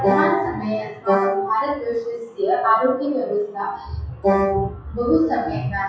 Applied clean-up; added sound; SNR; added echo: classical method WPE with log-MMSE.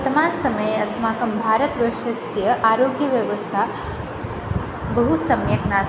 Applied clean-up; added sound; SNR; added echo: none; none; none; none.